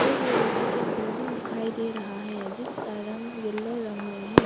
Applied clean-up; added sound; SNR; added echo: none; Fireworks; -4 dB; none.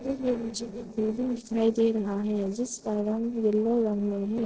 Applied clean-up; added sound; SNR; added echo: neural separator model SepFormer DNS4.